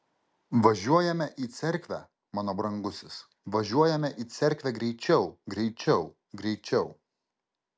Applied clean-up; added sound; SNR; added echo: none; none; none; none.